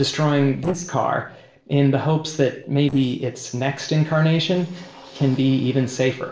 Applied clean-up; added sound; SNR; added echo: neural separator model SepFormer DNS4.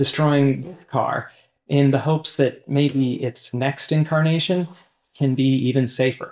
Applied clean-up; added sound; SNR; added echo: neural mask model DeepFilterNet 3.